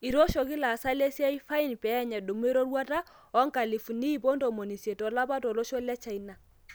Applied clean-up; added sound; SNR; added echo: none; none; none; none.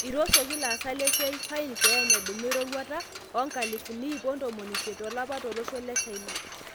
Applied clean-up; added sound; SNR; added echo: none; Mechanisms; -2 dB; none.